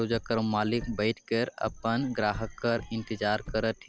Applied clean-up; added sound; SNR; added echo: none; Car; 15 dB; none.